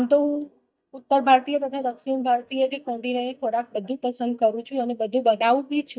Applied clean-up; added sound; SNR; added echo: neural mask model DeepFilterNet 3.